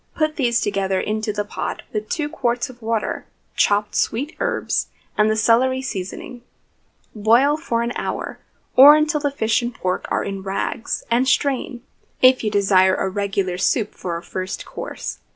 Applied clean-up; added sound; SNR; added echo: none; none; none; none.